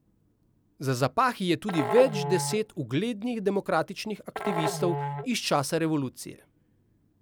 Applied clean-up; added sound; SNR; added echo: none; Musical instrument; 7 dB; none.